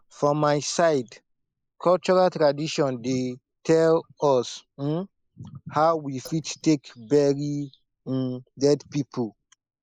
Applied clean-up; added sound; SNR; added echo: neural mask model Resemble Enhance denoiser.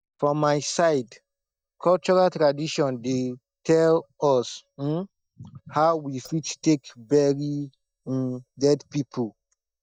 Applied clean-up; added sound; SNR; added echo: neural mask model DeepFilterNet 3.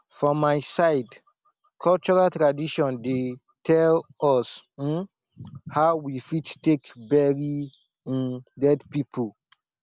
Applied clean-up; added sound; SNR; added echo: none; none; none; none.